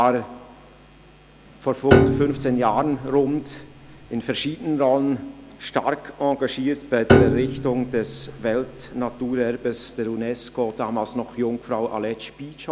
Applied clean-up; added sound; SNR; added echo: none; Piano; 0 dB; none.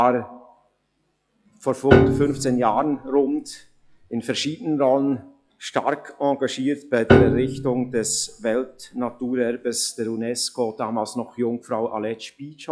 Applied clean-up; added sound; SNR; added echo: classical method log-MMSE.